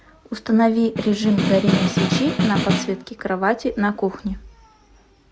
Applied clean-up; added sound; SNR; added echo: none; Snare drum; 0 dB; none.